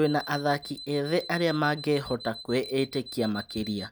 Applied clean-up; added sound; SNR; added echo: none; Alarm; 15 dB; none.